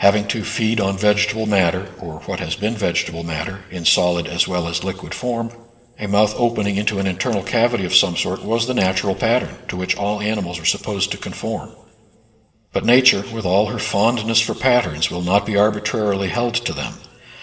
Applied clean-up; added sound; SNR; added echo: none; none; none; reverberation time 2.6 s.